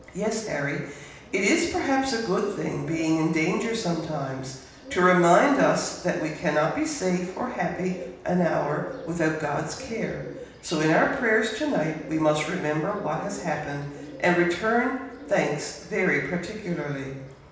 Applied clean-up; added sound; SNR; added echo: none; Bird; 16 dB; reverberation time 0.9 s.